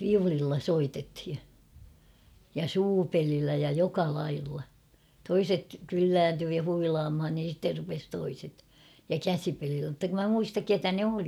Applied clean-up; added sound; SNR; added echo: none; none; none; none.